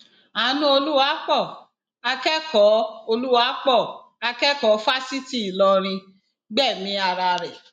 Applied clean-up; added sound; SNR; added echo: none; none; none; none.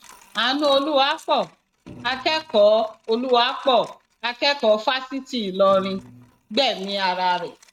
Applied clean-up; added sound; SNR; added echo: neural mask model RNNoise.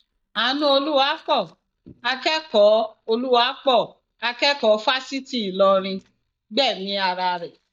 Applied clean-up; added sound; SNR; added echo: neural mask model DeepFilterNet 3.